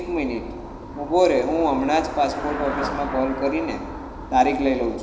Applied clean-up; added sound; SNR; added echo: none; Traffic noise, roadway noise / Bicycle; 11 dB; reverberation time 0.9 s.